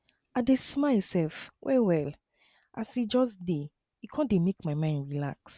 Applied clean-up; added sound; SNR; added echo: none; none; none; none.